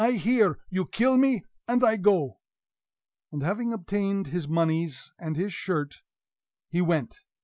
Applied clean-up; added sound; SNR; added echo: none; none; none; none.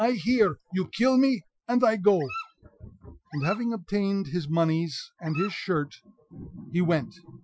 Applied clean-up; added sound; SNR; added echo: classical method Wiener filter.